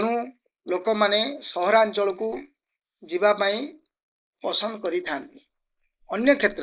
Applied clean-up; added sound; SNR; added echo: neural mask model Resemble Enhance denoiser.